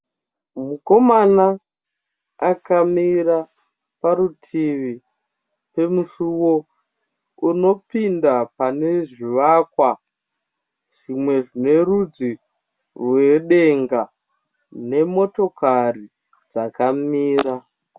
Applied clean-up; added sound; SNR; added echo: none; none; none; none.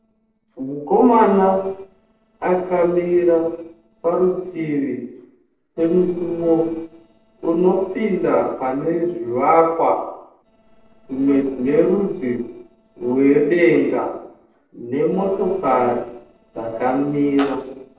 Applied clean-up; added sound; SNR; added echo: neural separator model SepFormer DNS4.